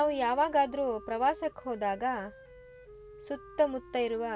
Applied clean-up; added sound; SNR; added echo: none; Wind instrument, woodwind instrument; 20 dB; none.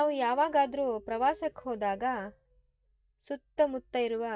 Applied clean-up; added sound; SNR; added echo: neural mask model DeepFilterNet 3.